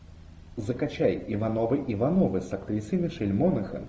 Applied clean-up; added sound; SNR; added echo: none; none; none; none.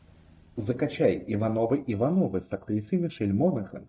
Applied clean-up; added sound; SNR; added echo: neural mask model DeepFilterNet 3.